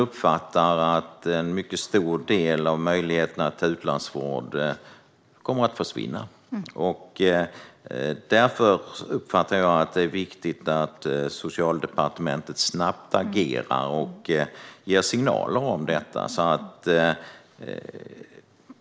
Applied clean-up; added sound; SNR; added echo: none; none; none; none.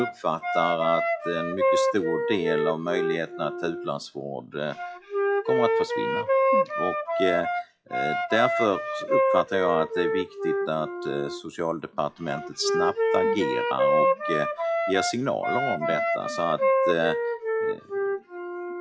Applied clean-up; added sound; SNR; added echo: classical method WPE with log-MMSE.